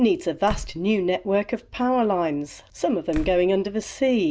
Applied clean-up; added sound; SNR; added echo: none; Slam; 13 dB; none.